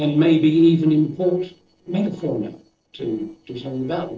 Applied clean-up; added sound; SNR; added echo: neural separator model SepFormer DNS4.